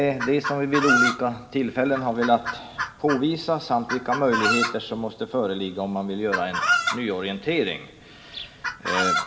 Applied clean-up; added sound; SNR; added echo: none; Chicken, rooster; 3 dB; reverberation time 0.4 s.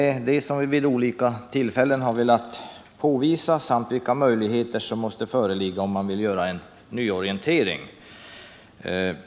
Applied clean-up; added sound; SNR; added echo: none; none; none; none.